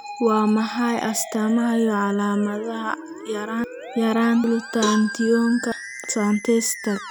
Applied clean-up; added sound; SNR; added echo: none; Cowbell + Musical instrument; 12 dB; none.